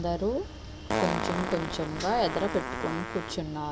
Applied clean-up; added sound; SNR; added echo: none; Fart; 4 dB; none.